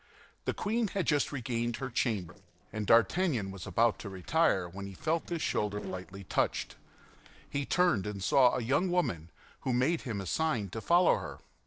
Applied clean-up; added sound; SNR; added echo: neural separator model SepFormer DNS4.